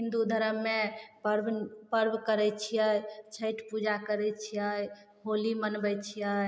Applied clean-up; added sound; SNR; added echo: none; none; none; none.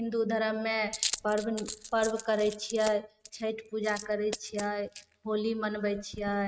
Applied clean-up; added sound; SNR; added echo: neural mask model RNNoise.